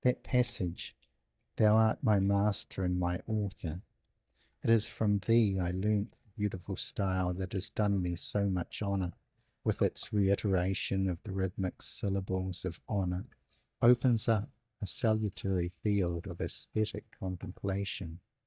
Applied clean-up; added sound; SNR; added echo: neural mask model DeepFilterNet 3.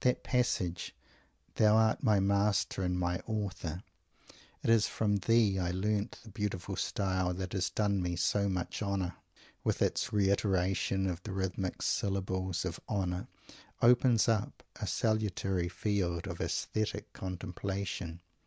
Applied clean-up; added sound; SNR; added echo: none; none; none; none.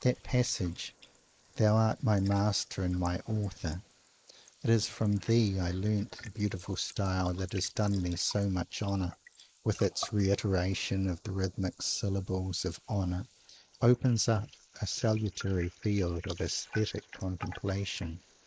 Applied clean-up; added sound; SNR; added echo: neural mask model Resemble Enhance denoiser.